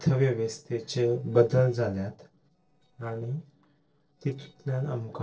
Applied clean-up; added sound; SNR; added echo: neural separator model SepFormer DNS4.